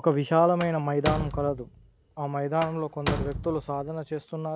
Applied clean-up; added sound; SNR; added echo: none; Slam; 7 dB; none.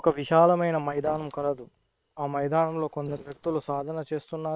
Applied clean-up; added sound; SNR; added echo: neural separator model SepFormer WHAM!.